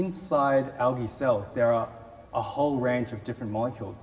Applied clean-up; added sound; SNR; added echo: none; none; none; reverberation time 1.3 s.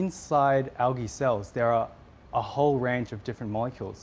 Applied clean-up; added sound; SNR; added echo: none; none; none; none.